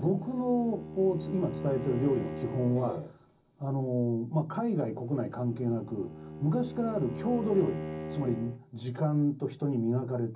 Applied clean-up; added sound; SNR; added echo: none; Bowed string instrument; 11 dB; reverberation time 0.4 s.